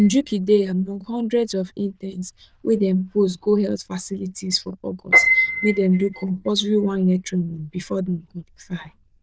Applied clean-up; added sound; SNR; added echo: neural diffusion model UNIVERSE++.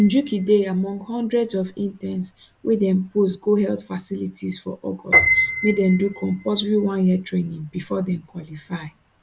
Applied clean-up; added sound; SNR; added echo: none; Piano; 7 dB; none.